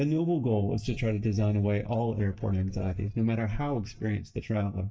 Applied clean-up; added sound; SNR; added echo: neural mask model DeepFilterNet 3.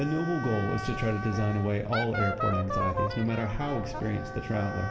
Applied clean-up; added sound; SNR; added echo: none; Wind instrument, woodwind instrument; 7 dB; reverberation time 2.1 s.